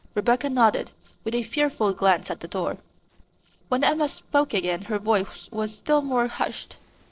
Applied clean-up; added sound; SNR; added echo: neural separator model SepFormer DNS4.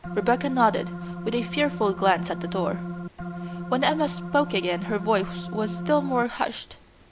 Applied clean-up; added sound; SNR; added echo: none; Organ; 7 dB; none.